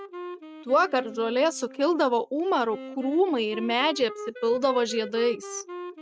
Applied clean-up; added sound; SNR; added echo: neural mask model RNNoise.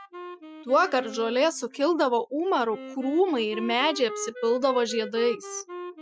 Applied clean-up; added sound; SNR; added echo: classical method Wiener filter.